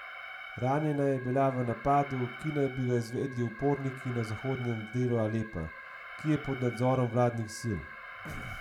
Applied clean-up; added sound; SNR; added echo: none; Alarm; 14 dB; none.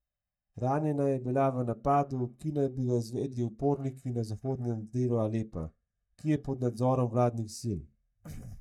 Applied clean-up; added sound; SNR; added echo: neural mask model DeepFilterNet 3.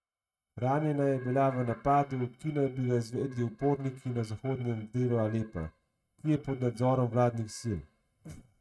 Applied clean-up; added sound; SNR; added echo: neural mask model RNNoise.